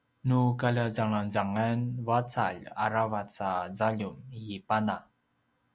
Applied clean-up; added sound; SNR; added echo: none; none; none; none.